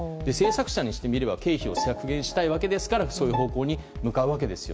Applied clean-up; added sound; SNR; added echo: none; Bowed string instrument; 10 dB; none.